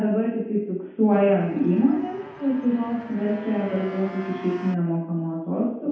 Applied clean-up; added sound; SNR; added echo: none; Motorcycle; 17 dB; reverberation time 0.8 s.